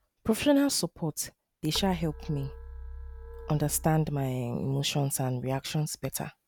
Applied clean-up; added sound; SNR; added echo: none; Keyboard (musical); 14 dB; none.